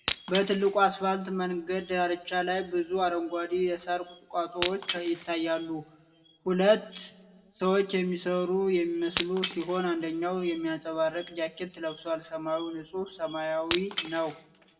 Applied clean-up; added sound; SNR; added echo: none; Shatter; 13 dB; reverberation time 0.8 s.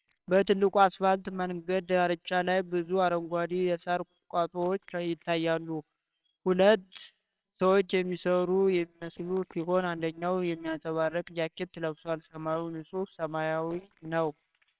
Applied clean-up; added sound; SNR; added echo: neural separator model SepFormer WHAMR!.